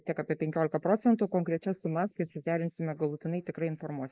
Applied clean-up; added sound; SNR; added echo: neural mask model Resemble Enhance denoiser.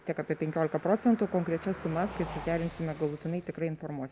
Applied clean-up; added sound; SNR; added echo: none; Car passing by; 15 dB; none.